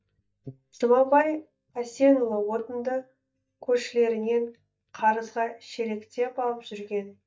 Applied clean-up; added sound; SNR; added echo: neural mask model DeepFilterNet 3.